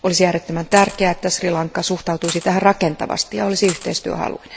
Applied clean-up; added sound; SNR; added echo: none; Coin (dropping); 14 dB; none.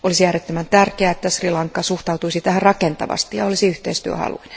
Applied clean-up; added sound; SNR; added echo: none; none; none; none.